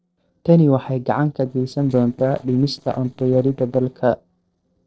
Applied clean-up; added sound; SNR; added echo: neural separator model SepFormer DNS4.